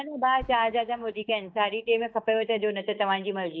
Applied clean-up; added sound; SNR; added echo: neural mask model DeepFilterNet 3.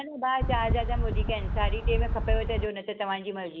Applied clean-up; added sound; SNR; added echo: none; Wind; -4 dB; none.